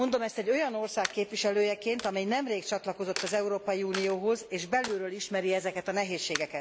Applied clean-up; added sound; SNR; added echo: none; Coin (dropping); 14 dB; none.